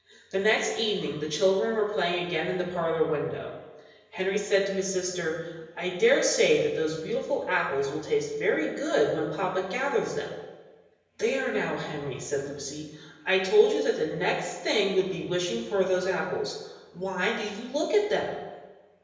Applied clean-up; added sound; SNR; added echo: none; none; none; reverberation time 1.0 s.